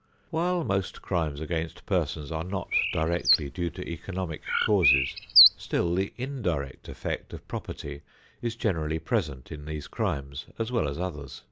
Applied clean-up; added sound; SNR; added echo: none; Bird; -2 dB; none.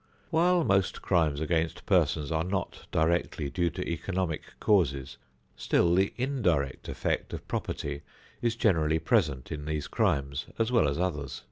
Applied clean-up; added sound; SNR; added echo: none; none; none; none.